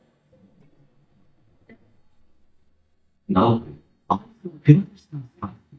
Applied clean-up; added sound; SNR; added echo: neural mask model DeepFilterNet 3.